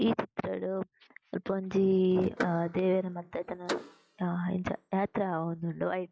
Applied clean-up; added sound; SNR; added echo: classical method log-MMSE.